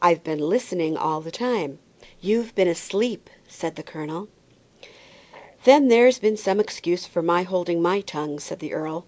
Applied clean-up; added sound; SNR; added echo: none; none; none; none.